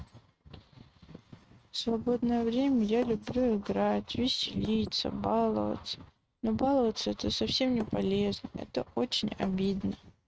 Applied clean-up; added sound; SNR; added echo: neural mask model RNNoise.